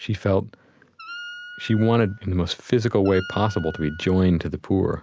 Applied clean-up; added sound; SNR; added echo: none; Wind instrument, woodwind instrument; 17 dB; none.